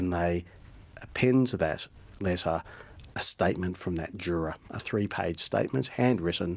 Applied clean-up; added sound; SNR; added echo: none; none; none; none.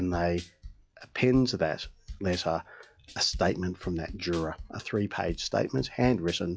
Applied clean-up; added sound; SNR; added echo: classical method log-MMSE.